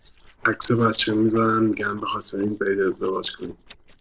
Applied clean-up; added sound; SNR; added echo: neural separator model SepFormer DNS4.